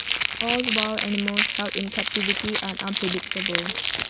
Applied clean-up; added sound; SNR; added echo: none; Crackle; -3 dB; none.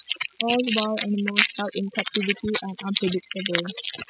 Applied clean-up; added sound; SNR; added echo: classical method spectral subtraction.